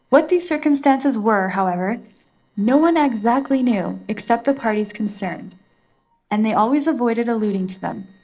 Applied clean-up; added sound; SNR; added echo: neural separator model SepFormer DNS4.